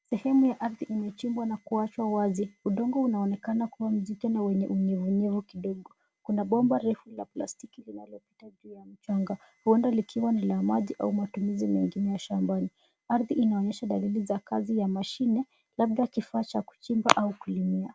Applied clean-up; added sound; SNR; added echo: none; none; none; none.